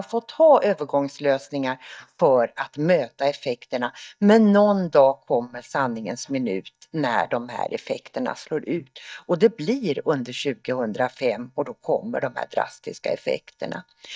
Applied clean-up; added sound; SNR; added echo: neural mask model DeepFilterNet 3.